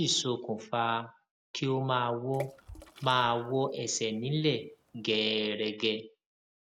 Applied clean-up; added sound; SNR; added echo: none; Water / Splash, splatter; 17 dB; none.